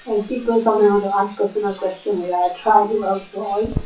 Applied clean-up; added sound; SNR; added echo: classical method WPE with log-MMSE.